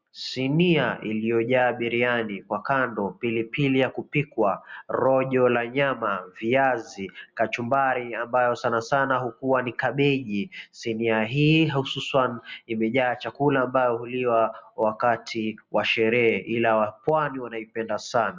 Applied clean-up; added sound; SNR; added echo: none; none; none; none.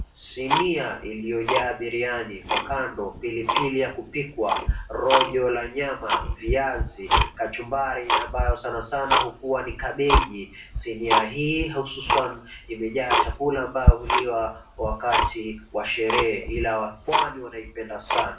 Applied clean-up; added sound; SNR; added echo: none; Tick-tock; -1 dB; reverberation time 0.3 s.